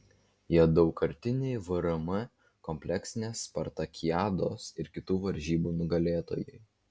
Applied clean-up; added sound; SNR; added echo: none; none; none; none.